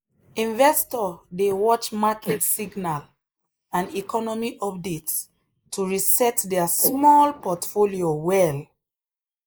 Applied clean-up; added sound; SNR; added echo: neural mask model Resemble Enhance denoiser.